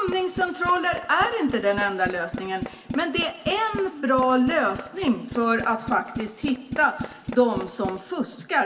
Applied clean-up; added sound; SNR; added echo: none; Tools; 12 dB; reverberation time 0.8 s.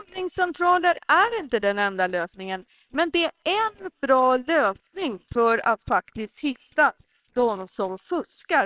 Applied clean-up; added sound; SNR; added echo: neural separator model SepFormer WHAMR!.